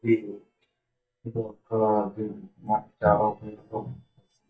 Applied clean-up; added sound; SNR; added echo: neural mask model DeepFilterNet 3.